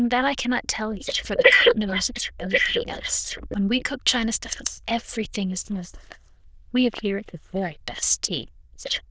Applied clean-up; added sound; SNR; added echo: neural diffusion model UNIVERSE++.